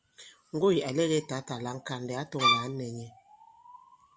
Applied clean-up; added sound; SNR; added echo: none; Bowed string instrument; -5 dB; none.